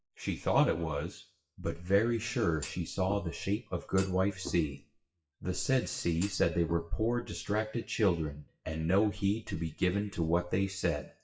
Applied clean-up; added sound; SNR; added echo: classical method WPE with log-MMSE.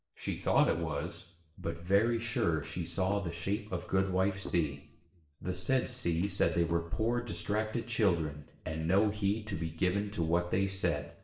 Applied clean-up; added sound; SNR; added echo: neural separator model SepFormer DNS4.